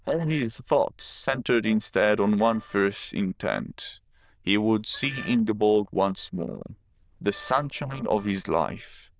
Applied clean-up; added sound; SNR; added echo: neural diffusion model UNIVERSE++.